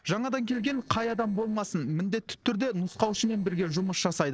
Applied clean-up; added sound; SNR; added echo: neural separator model SepFormer DNS4.